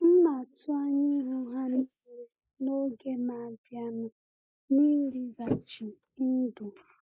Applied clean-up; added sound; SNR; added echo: neural mask model Resemble Enhance denoiser.